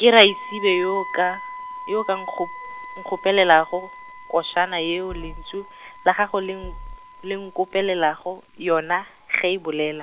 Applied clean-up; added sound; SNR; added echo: none; Bass drum + Wind instrument, woodwind instrument; 15 dB; none.